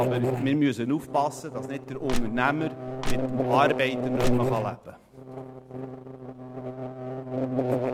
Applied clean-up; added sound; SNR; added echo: none; Crushing + Buzz; -1 dB; none.